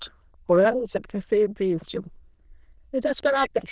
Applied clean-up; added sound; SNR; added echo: neural diffusion model UNIVERSE++.